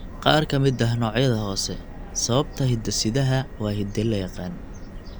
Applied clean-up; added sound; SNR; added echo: none; Subway, metro, underground; 12 dB; none.